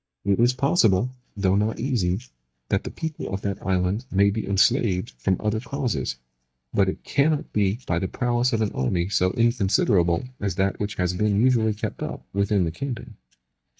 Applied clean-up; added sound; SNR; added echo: neural mask model DeepFilterNet 3.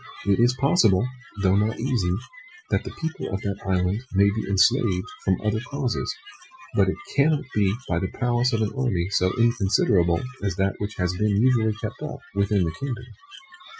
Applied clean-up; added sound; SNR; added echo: classical method Wiener filter.